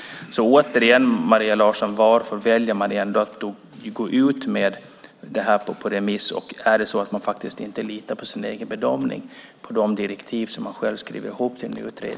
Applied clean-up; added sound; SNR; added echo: none; none; none; none.